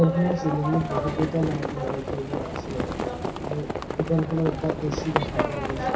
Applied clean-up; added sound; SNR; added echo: none; Livestock, farm animals, working animals; 2 dB; reverberation time 0.3 s.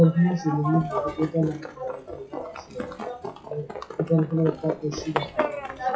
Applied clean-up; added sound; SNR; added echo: classical method WPE with log-MMSE.